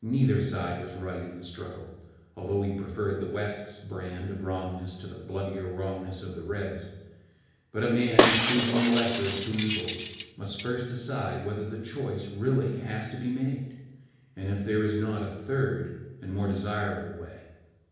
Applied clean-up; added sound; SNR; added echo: none; Shatter; -2 dB; reverberation time 1.0 s.